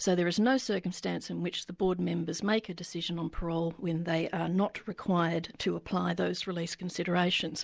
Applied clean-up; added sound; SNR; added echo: none; none; none; none.